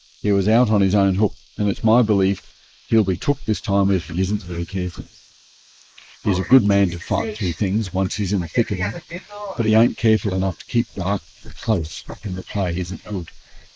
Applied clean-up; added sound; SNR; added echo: neural mask model Resemble Enhance denoiser.